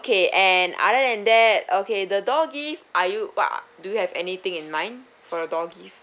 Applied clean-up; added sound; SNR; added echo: none; none; none; none.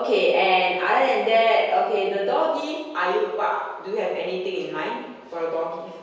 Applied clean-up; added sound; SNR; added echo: none; none; none; reverberation time 1.2 s.